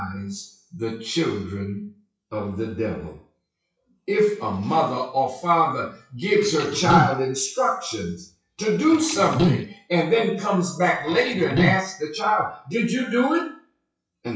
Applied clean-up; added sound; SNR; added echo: classical method WPE with log-MMSE.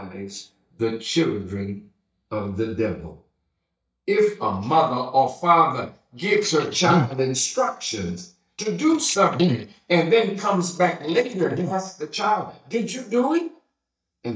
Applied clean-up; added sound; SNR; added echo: neural mask model DeepFilterNet 3.